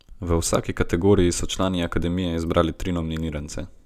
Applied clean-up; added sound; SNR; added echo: none; none; none; none.